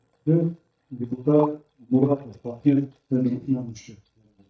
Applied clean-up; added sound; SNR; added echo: neural mask model DeepFilterNet 3.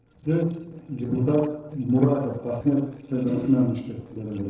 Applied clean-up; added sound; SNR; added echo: neural separator model SepFormer DNS4.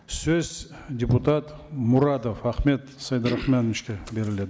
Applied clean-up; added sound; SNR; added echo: none; none; none; none.